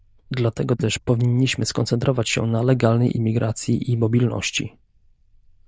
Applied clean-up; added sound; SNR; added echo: neural diffusion model UNIVERSE++.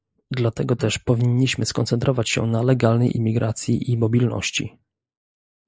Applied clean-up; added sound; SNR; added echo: neural mask model Resemble Enhance denoiser.